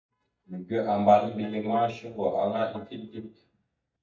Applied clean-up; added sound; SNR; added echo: neural mask model DeepFilterNet 3.